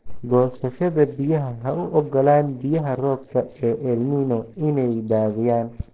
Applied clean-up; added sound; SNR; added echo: neural separator model SepFormer DNS4.